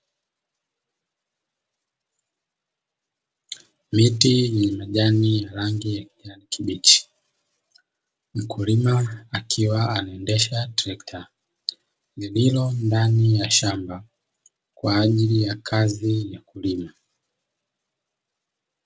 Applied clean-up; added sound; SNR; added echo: none; none; none; none.